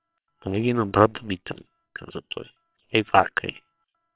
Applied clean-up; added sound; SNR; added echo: neural separator model SepFormer WHAMR!.